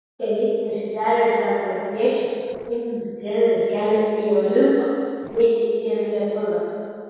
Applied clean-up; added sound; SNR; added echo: neural separator model SepFormer DNS4.